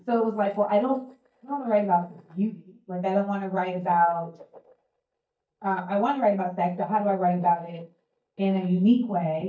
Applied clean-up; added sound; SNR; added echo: neural mask model DeepFilterNet 3.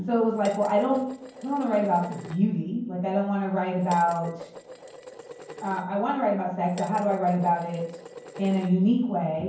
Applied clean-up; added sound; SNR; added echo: none; Dishes, pots, and pans; 17 dB; reverberation time 0.9 s.